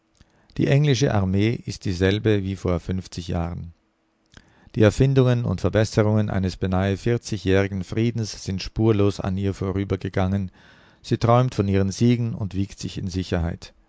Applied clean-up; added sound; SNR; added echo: none; none; none; none.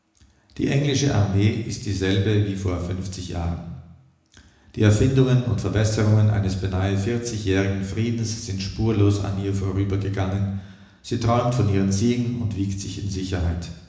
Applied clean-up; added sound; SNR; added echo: none; none; none; reverberation time 1.0 s.